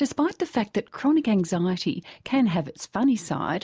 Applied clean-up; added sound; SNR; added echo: none; none; none; none.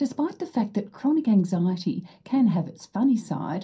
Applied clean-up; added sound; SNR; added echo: none; none; none; reverberation time 0.3 s.